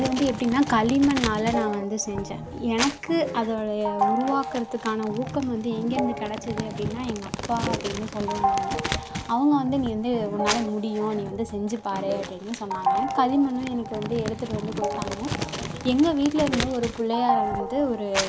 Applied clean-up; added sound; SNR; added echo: none; Crumpling, crinkling + Organ; 4 dB; none.